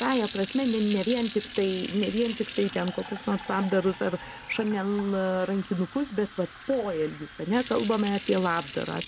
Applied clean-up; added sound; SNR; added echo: none; Fill (with liquid) / Sink (filling or washing); 7 dB; none.